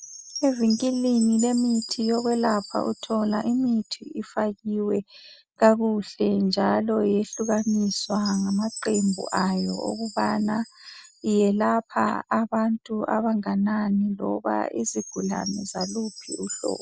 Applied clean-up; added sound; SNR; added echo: none; Chime; 17 dB; none.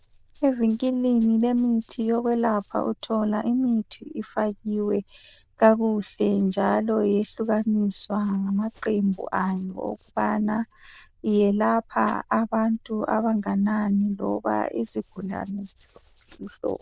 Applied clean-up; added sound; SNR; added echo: neural diffusion model UNIVERSE++.